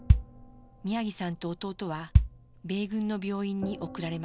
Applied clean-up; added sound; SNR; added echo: none; Bass drum; -3 dB; none.